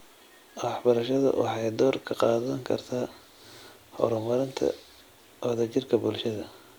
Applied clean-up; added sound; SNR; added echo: none; none; none; none.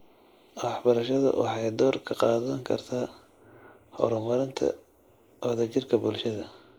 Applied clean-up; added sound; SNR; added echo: neural mask model Resemble Enhance denoiser.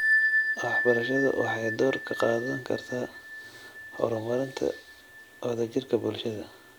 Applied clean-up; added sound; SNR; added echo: none; Bell; 2 dB; none.